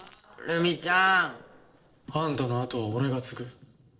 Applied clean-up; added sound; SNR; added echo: neural separator model SepFormer DNS4.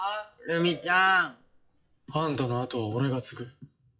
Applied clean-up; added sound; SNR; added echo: classical method WPE with log-MMSE.